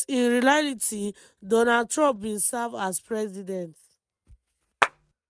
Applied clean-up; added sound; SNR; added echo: neural mask model RNNoise.